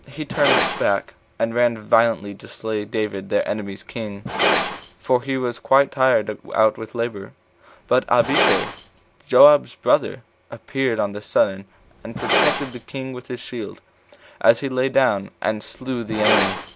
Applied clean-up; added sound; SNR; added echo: none; Glass; 6 dB; none.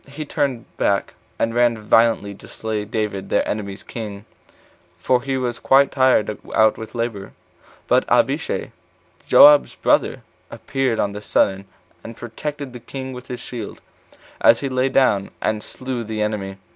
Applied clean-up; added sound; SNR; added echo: none; none; none; none.